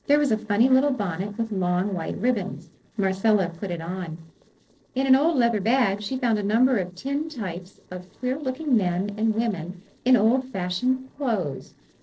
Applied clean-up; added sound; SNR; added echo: neural separator model SepFormer DNS4.